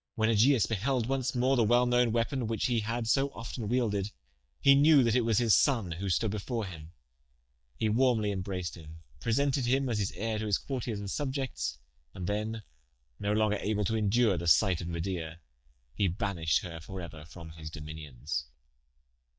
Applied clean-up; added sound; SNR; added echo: neural mask model DeepFilterNet 3.